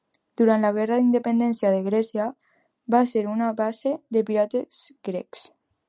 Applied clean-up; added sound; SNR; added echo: none; none; none; none.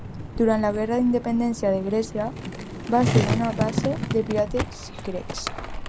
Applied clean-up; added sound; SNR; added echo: none; Skateboard; 4 dB; none.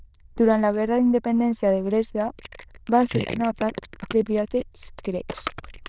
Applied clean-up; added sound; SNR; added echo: neural diffusion model UNIVERSE++.